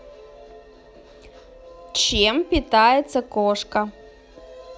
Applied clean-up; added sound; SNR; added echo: none; none; none; none.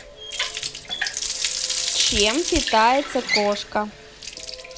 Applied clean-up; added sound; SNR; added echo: none; Water tap, faucet; 3 dB; none.